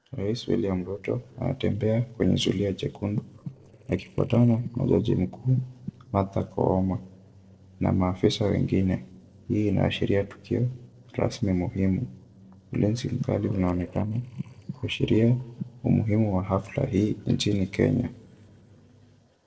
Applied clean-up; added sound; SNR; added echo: neural separator model SepFormer DNS4.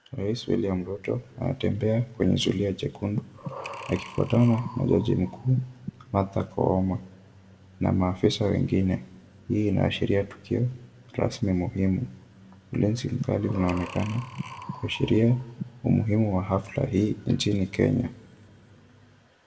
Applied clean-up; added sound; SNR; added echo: none; Breathing; 12 dB; reverberation time 0.8 s.